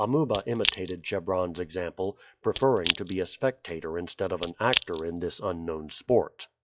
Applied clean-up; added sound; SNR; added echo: classical method log-MMSE.